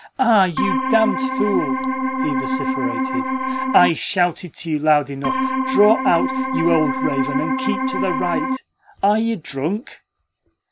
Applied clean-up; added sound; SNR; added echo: none; Organ; 0 dB; none.